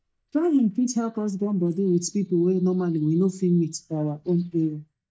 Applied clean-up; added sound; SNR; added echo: neural mask model DeepFilterNet 3.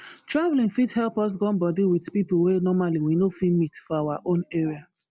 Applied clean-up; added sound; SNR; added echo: none; none; none; none.